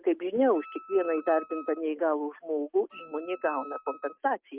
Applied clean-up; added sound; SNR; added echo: neural mask model RNNoise.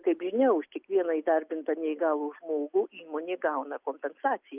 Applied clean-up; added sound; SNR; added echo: none; none; none; none.